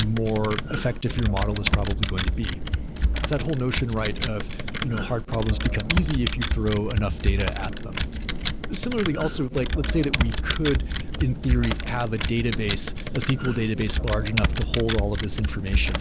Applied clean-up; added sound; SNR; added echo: none; Computer keyboard; -1 dB; none.